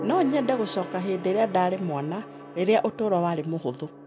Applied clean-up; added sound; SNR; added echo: none; Gong; 13 dB; none.